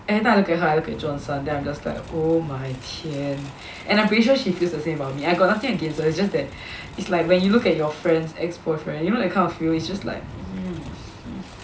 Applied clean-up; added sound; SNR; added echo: none; Engine; 20 dB; none.